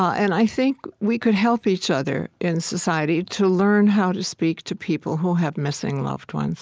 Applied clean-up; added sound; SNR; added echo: none; none; none; none.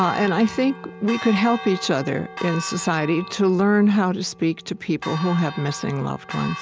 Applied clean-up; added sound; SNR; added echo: none; Church bell; 13 dB; none.